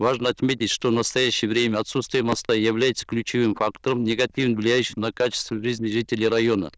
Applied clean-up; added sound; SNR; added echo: neural diffusion model UNIVERSE++.